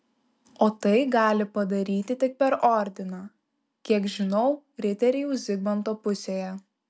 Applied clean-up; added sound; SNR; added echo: none; none; none; none.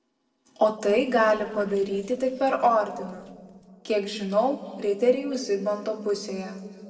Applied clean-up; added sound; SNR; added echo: neural separator model SepFormer DNS4.